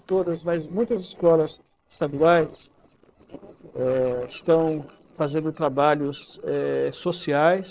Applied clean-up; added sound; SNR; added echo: neural separator model SepFormer DNS4.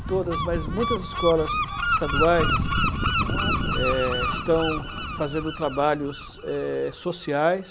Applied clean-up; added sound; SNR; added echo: none; Gull, seagull; 1 dB; none.